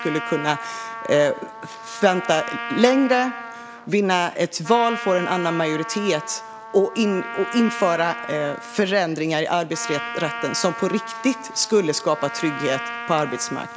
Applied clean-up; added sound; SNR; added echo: none; Trumpet; 10 dB; none.